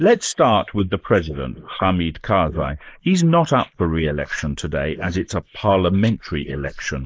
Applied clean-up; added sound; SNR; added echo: neural mask model Resemble Enhance denoiser.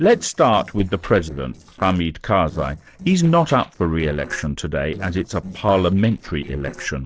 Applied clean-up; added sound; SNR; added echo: neural separator model SepFormer DNS4.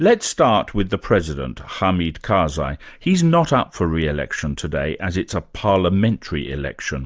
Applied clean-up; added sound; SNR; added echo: none; none; none; none.